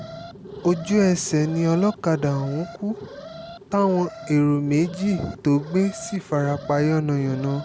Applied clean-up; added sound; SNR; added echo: none; Rain / Thunderstorm + Alarm; 15 dB; none.